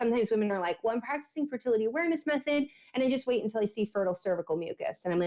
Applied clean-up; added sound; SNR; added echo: none; none; none; none.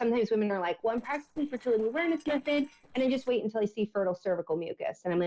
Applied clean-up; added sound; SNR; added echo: neural separator model SepFormer DNS4.